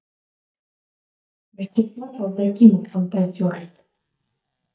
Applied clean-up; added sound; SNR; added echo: neural mask model DeepFilterNet 3.